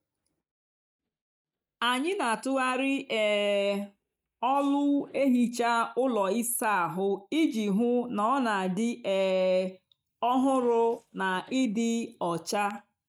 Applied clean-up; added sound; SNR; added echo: neural mask model DeepFilterNet 3.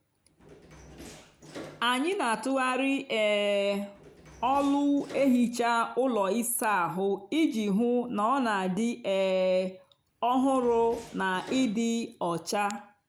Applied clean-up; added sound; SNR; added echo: none; Door; 19 dB; none.